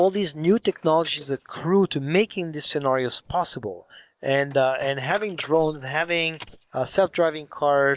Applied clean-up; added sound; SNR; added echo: neural mask model Resemble Enhance denoiser.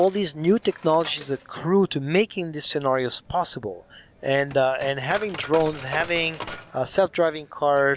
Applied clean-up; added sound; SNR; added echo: none; Coin (dropping); 17 dB; none.